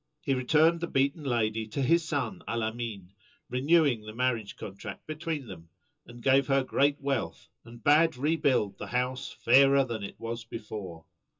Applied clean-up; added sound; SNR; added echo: none; none; none; reverberation time 0.2 s.